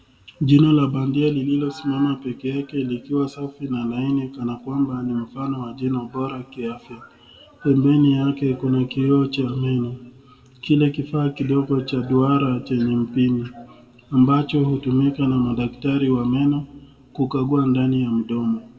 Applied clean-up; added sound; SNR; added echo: none; none; none; reverberation time 1.1 s.